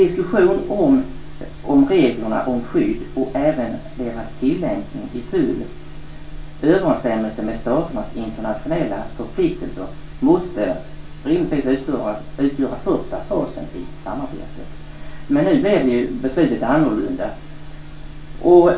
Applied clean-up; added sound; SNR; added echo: none; none; none; reverberation time 0.2 s.